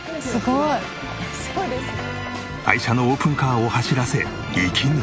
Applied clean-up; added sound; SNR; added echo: none; none; none; none.